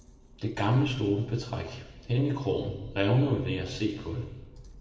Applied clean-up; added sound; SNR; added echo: none; Accelerating, revving, vroom; 20 dB; reverberation time 1.2 s.